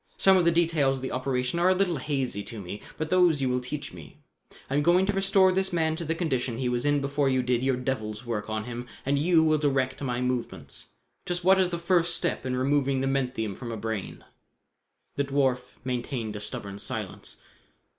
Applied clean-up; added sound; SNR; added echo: neural mask model Resemble Enhance denoiser.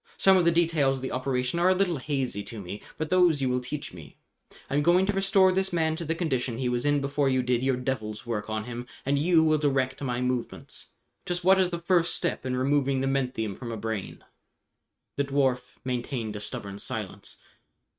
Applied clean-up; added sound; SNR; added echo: neural mask model RNNoise.